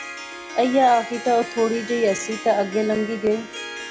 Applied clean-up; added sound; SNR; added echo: none; Harp; 12 dB; none.